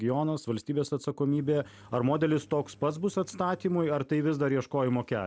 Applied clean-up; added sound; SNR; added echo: none; none; none; none.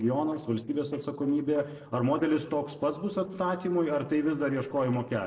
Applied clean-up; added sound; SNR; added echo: neural separator model SepFormer DNS4.